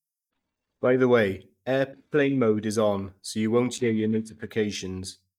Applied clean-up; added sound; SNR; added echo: neural mask model DeepFilterNet 3.